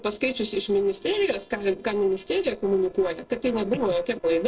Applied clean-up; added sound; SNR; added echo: neural separator model SepFormer DNS4.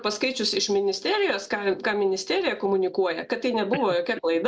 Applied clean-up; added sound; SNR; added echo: none; none; none; none.